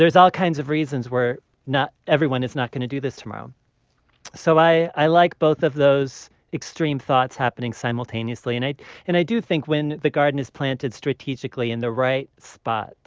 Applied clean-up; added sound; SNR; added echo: none; none; none; none.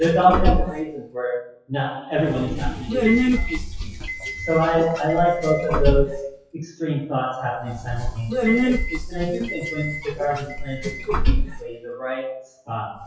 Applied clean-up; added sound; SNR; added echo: classical method WPE with log-MMSE.